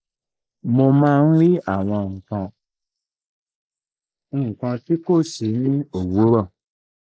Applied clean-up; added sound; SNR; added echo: neural mask model Resemble Enhance denoiser.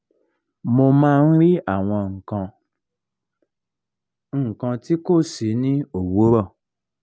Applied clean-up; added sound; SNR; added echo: none; none; none; none.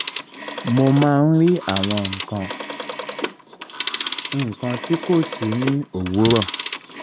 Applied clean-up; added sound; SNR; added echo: none; Telephone; 6 dB; none.